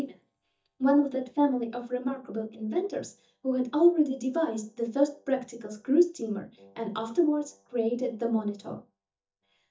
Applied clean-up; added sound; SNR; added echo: neural mask model DeepFilterNet 3.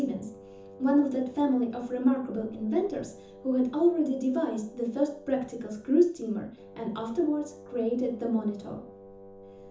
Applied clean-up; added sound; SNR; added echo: none; Wind instrument, woodwind instrument; 20 dB; reverberation time 0.6 s.